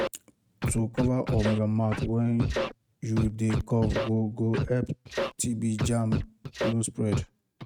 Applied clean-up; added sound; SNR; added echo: neural mask model RNNoise.